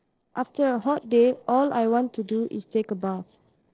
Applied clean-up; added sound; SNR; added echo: neural separator model SepFormer DNS4.